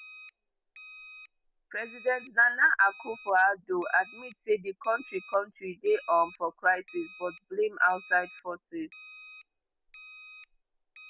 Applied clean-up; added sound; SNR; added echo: none; Alarm; 17 dB; none.